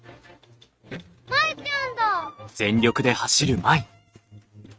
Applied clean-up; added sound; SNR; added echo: neural mask model RNNoise.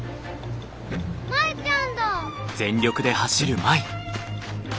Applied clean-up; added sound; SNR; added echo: none; Electric guitar; 11 dB; none.